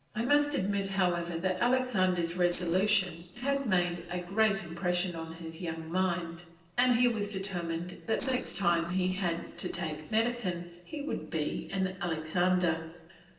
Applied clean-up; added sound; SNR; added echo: neural separator model SepFormer DNS4.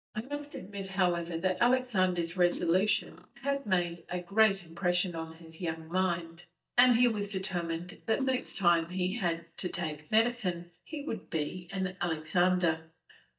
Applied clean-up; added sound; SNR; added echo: neural mask model DeepFilterNet 3.